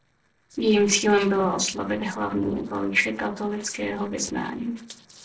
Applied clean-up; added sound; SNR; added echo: neural separator model SepFormer DNS4.